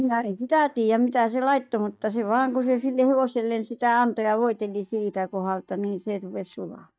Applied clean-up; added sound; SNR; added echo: neural mask model DeepFilterNet 3.